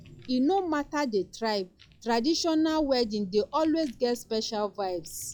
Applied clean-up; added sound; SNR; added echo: classical method log-MMSE.